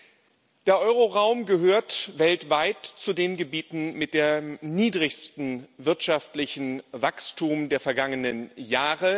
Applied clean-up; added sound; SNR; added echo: none; none; none; none.